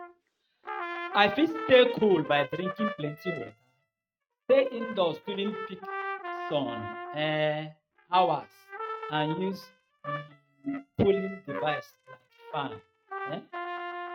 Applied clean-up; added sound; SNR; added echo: neural mask model RNNoise.